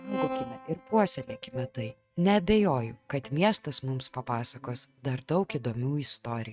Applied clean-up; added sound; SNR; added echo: neural mask model RNNoise.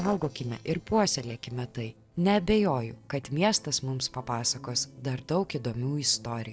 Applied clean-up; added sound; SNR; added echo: neural separator model SepFormer DNS4.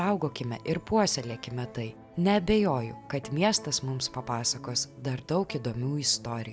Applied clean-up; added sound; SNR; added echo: none; none; none; none.